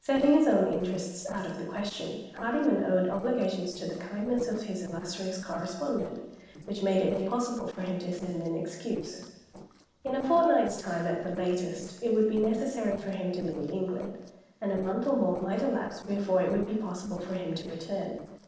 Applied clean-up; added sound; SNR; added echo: neural separator model SepFormer DNS4.